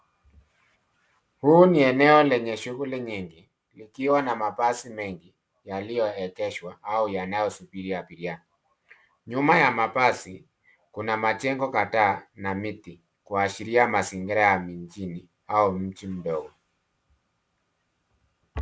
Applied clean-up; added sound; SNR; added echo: none; none; none; none.